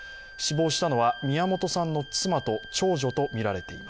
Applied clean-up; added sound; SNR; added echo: none; Wind instrument, woodwind instrument; 16 dB; none.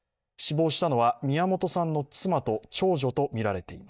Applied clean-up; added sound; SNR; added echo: neural mask model DeepFilterNet 3.